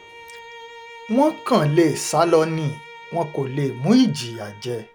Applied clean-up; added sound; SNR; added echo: none; Bowed string instrument; 20 dB; none.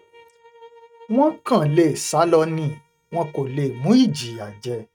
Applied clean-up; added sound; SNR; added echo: neural mask model RNNoise.